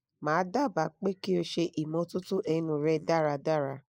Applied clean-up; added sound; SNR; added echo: neural mask model Resemble Enhance denoiser.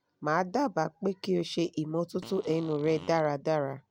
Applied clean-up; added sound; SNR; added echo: none; Fart; 19 dB; none.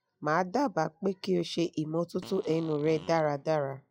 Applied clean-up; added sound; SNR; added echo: classical method log-MMSE.